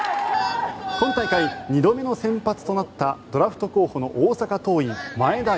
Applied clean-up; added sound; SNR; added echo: none; none; none; none.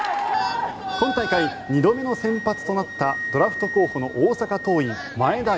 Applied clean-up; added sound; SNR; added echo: none; Wind instrument, woodwind instrument; 12 dB; none.